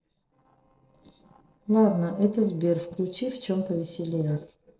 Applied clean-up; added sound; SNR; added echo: neural separator model SepFormer DNS4.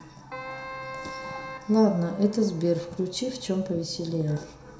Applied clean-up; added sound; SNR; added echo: none; Keyboard (musical); 13 dB; reverberation time 0.7 s.